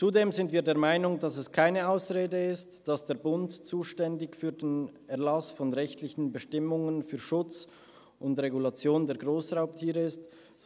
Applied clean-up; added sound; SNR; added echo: none; none; none; none.